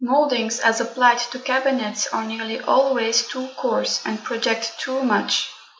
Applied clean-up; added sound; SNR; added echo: none; none; none; none.